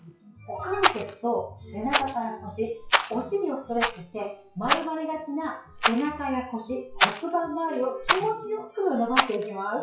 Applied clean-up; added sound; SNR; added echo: classical method WPE with log-MMSE.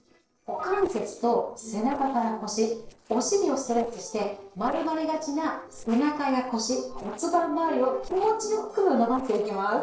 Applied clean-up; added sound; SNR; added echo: neural separator model SepFormer DNS4.